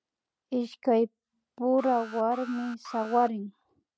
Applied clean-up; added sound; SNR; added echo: none; Alarm; 16 dB; none.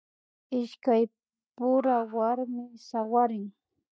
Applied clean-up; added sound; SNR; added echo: neural mask model DeepFilterNet 3.